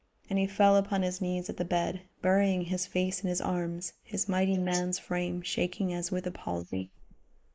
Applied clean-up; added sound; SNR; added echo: neural mask model Resemble Enhance denoiser.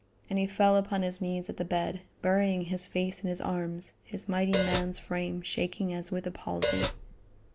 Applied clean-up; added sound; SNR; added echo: none; Hi-hat; 0 dB; none.